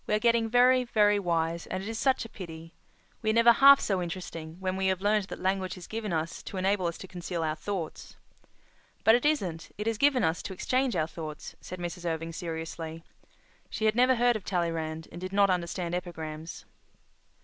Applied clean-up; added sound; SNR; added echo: none; none; none; none.